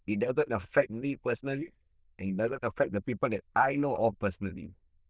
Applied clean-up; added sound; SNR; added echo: neural diffusion model UNIVERSE++.